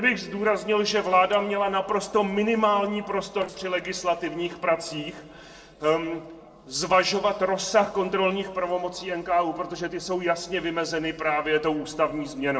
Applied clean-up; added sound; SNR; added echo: neural separator model SepFormer DNS4.